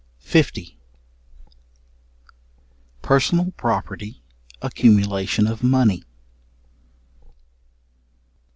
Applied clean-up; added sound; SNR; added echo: none; none; none; none.